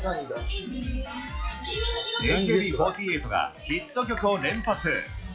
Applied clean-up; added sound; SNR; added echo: classical method log-MMSE.